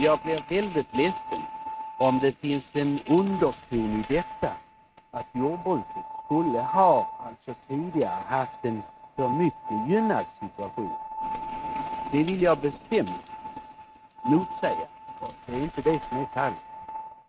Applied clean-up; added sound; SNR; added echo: neural mask model RNNoise.